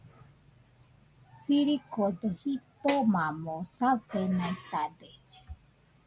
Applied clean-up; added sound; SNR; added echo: none; Snare drum; 10 dB; none.